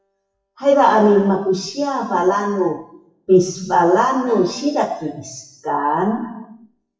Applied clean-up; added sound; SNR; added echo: classical method WPE with log-MMSE.